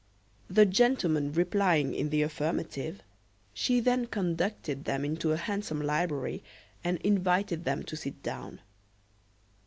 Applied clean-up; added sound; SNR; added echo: none; none; none; none.